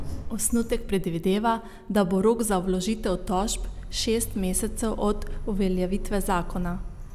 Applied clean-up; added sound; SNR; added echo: none; Sliding door; 7 dB; none.